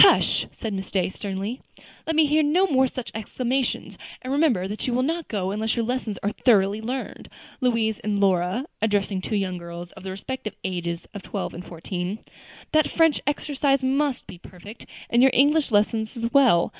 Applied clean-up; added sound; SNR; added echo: none; none; none; none.